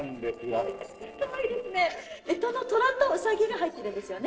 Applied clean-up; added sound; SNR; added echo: neural separator model SepFormer DNS4.